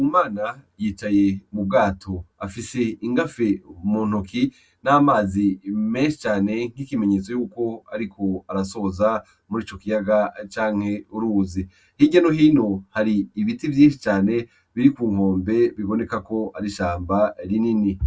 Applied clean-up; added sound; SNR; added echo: none; none; none; none.